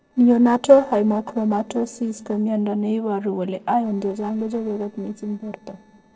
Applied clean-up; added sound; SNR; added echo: neural separator model SepFormer DNS4.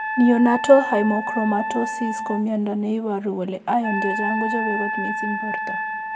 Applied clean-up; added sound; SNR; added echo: none; Wind instrument, woodwind instrument; 6 dB; reverberation time 1.8 s.